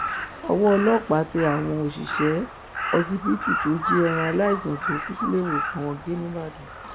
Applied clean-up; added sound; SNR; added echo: none; Crow; 6 dB; none.